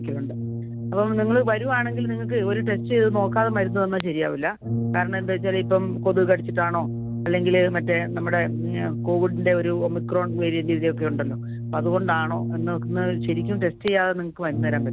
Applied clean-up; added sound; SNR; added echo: none; Brass instrument; 4 dB; none.